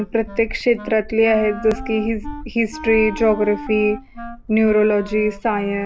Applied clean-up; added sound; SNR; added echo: none; Wind instrument, woodwind instrument + Gull, seagull; 13 dB; none.